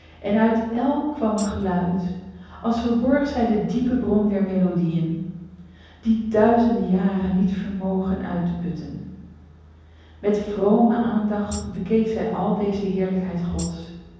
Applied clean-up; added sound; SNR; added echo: none; Tambourine; 17 dB; reverberation time 1.1 s.